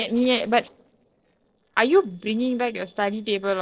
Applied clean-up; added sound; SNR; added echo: neural separator model SepFormer DNS4.